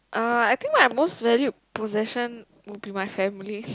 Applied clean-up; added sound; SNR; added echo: none; none; none; none.